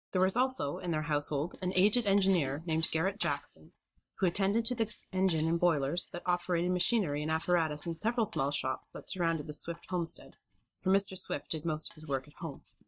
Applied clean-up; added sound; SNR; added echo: neural mask model DeepFilterNet 3.